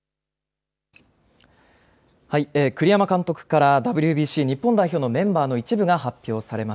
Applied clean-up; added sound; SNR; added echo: none; none; none; none.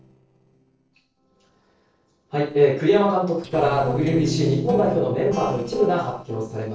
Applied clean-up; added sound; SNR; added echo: neural separator model SepFormer DNS4.